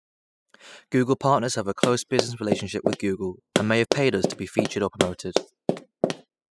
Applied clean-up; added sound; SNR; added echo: classical method spectral subtraction.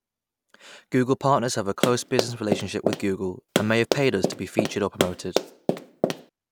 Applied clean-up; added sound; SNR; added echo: none; Run; 1 dB; none.